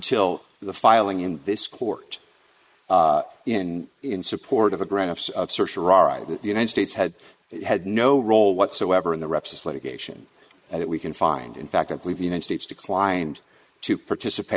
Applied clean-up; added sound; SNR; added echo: neural mask model Resemble Enhance denoiser.